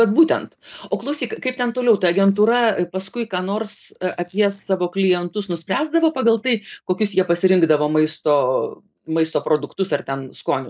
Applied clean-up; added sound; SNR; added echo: neural mask model DeepFilterNet 3.